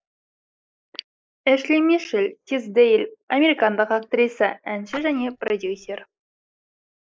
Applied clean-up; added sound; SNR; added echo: neural mask model Resemble Enhance denoiser.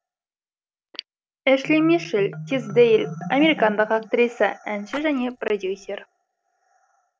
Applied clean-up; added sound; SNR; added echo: none; Marimba, xylophone + Splash, splatter; 16 dB; none.